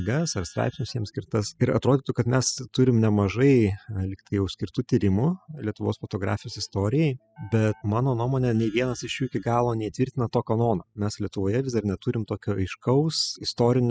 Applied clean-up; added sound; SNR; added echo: classical method spectral subtraction.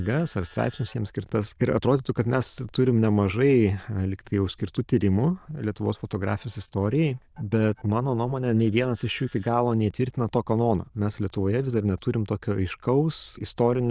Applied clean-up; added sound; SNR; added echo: neural diffusion model UNIVERSE++.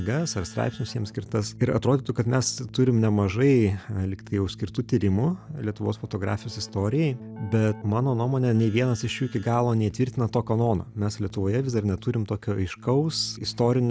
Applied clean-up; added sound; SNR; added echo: none; Keyboard (musical); 18 dB; none.